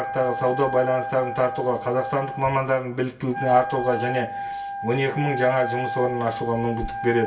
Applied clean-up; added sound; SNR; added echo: none; Wind instrument, woodwind instrument; 7 dB; reverberation time 0.2 s.